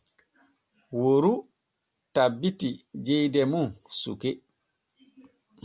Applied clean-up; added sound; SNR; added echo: none; none; none; none.